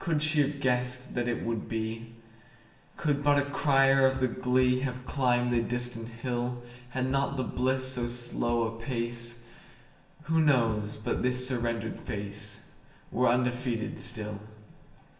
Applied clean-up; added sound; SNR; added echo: none; Bass drum; 15 dB; reverberation time 1.1 s.